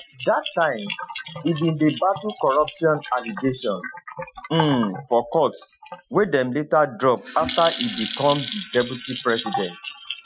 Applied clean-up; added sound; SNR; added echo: classical method Wiener filter.